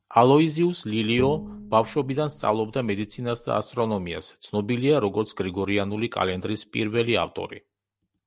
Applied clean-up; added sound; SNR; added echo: none; Bowed string instrument; 14 dB; none.